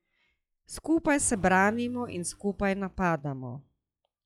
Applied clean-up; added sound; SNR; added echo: classical method log-MMSE.